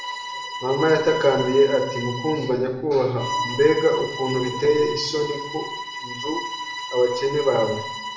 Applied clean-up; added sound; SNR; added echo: none; Bowed string instrument; 9 dB; reverberation time 0.7 s.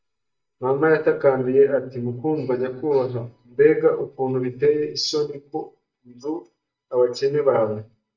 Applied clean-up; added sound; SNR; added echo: neural mask model DeepFilterNet 3.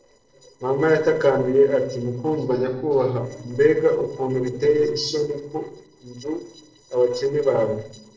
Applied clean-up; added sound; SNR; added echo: neural separator model SepFormer DNS4.